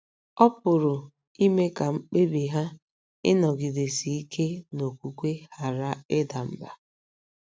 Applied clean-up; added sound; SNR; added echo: none; none; none; none.